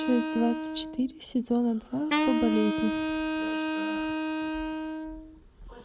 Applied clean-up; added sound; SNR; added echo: none; Wind instrument, woodwind instrument; 0 dB; none.